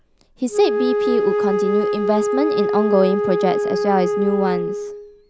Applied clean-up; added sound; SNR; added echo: none; Wind instrument, woodwind instrument; -1 dB; none.